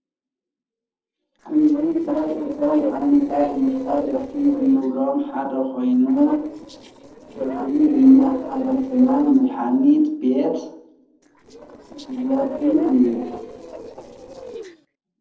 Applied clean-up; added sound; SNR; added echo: neural separator model SepFormer DNS4.